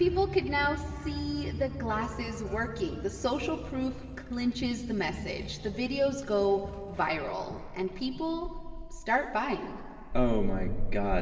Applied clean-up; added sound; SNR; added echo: none; Run; 18 dB; reverberation time 2.4 s.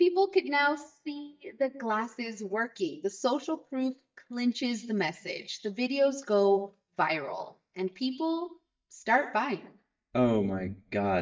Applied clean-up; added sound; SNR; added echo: neural mask model DeepFilterNet 3.